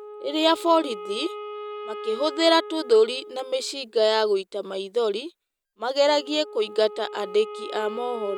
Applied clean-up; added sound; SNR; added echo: none; Wind instrument, woodwind instrument; 14 dB; none.